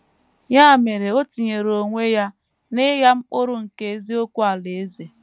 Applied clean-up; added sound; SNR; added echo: none; none; none; none.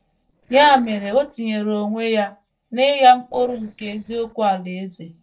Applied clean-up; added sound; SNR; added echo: neural separator model SepFormer DNS4.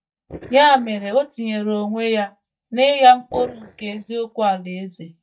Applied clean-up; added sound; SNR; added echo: neural mask model DeepFilterNet 3.